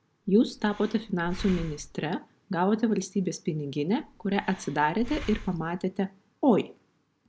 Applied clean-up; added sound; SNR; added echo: none; Breathing; 13 dB; none.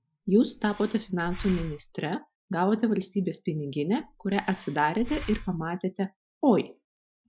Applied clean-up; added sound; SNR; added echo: classical method Wiener filter.